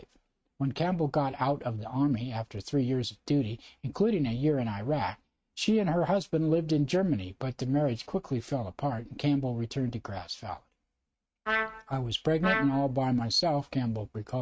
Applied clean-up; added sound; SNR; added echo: neural mask model RNNoise.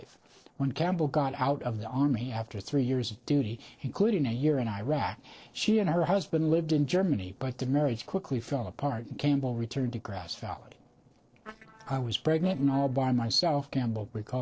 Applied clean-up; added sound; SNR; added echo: neural separator model SepFormer DNS4.